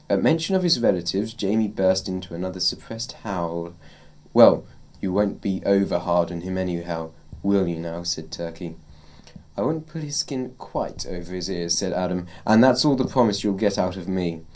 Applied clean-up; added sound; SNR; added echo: none; none; none; reverberation time 0.3 s.